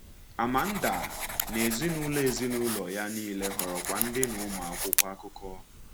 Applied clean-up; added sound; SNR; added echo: none; Writing + Crack; 3 dB; none.